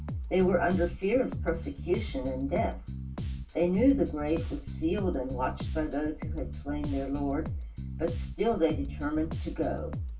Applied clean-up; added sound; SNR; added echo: none; Bass guitar; 6 dB; reverberation time 0.1 s.